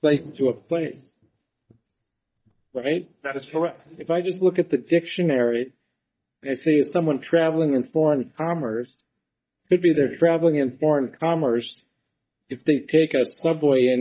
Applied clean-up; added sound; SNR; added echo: neural mask model DeepFilterNet 3.